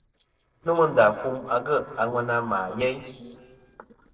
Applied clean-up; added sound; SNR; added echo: neural separator model SepFormer DNS4.